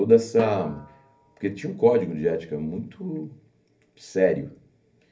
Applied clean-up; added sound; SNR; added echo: none; Snare drum; 14 dB; reverberation time 0.3 s.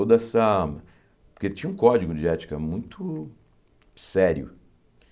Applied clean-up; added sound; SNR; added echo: none; none; none; none.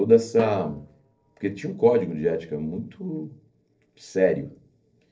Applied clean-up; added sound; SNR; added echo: neural separator model SepFormer DNS4.